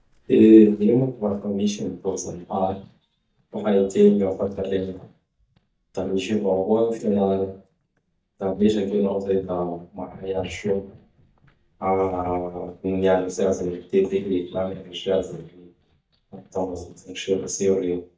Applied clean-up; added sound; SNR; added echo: neural mask model DeepFilterNet 3.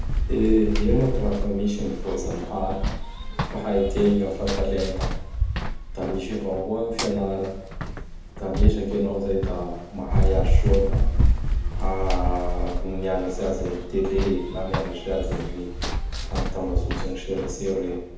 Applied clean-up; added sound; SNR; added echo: none; Run; -2 dB; reverberation time 0.8 s.